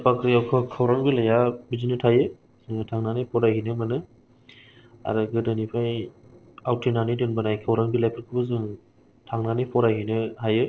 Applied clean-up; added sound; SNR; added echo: neural separator model SepFormer DNS4.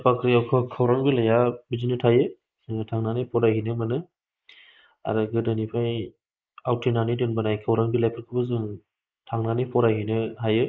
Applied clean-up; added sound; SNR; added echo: neural mask model Resemble Enhance denoiser.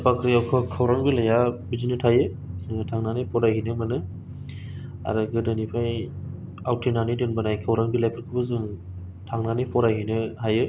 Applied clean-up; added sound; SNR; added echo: none; Drum; 11 dB; none.